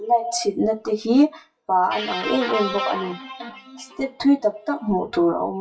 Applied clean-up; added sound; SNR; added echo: classical method WPE with log-MMSE.